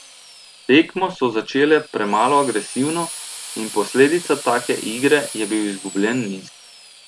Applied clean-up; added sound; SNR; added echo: none; Drill; 14 dB; none.